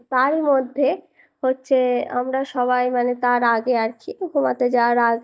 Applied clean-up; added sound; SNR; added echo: neural mask model DeepFilterNet 3.